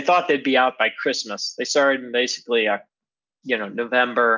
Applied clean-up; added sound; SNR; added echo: none; none; none; none.